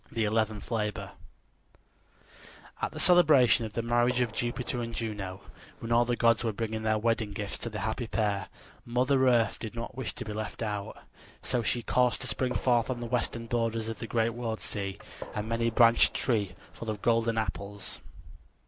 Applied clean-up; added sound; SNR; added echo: none; Gunshot, gunfire; 18 dB; none.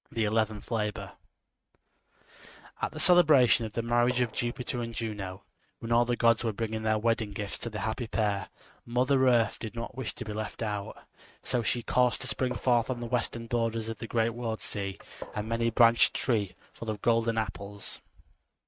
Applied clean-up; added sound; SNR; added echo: neural mask model RNNoise.